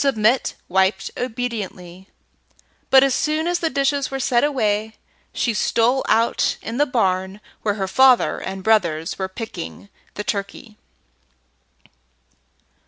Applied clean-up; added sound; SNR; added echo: none; none; none; none.